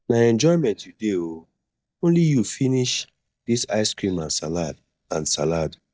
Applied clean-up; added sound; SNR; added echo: neural mask model DeepFilterNet 3.